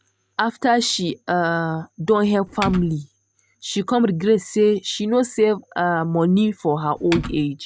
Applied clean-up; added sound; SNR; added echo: none; Typing; 9 dB; none.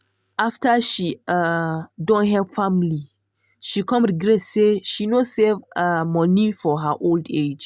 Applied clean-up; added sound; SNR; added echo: none; none; none; none.